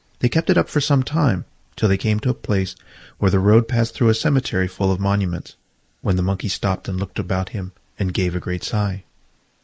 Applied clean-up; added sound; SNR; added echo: neural mask model Resemble Enhance denoiser.